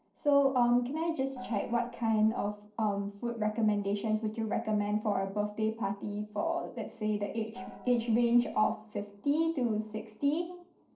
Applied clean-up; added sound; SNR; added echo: neural separator model SepFormer DNS4.